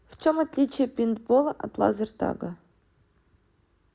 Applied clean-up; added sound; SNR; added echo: none; none; none; none.